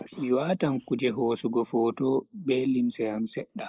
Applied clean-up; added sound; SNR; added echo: neural mask model Resemble Enhance denoiser.